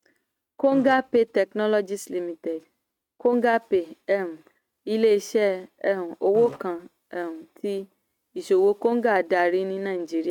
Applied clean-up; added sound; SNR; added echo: neural mask model RNNoise.